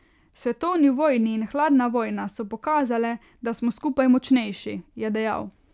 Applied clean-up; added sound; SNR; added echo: none; none; none; none.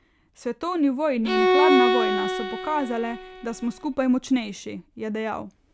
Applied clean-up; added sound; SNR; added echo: none; Bowed string instrument; -2 dB; none.